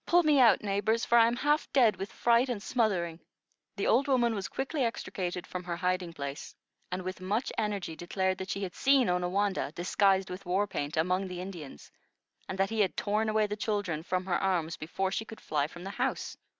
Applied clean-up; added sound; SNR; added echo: none; none; none; none.